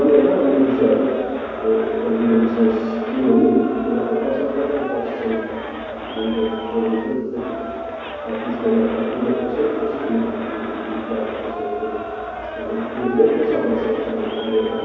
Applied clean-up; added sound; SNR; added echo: none; Crowd; 10 dB; reverberation time 2.2 s.